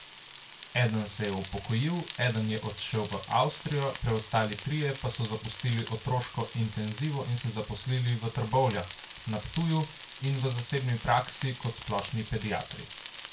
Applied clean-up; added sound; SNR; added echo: none; Frying (food); 7 dB; reverberation time 0.2 s.